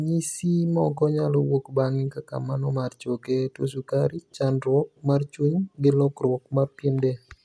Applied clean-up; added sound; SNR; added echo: none; none; none; none.